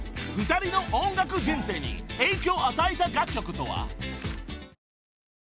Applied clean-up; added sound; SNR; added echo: none; Gong; 15 dB; none.